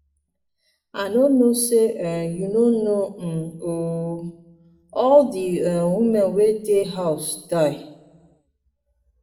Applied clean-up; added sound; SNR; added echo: none; none; none; reverberation time 0.6 s.